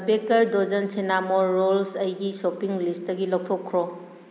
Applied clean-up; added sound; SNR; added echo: none; none; none; none.